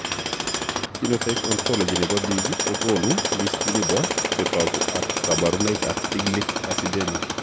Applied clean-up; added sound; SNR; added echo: none; Tools; -1 dB; none.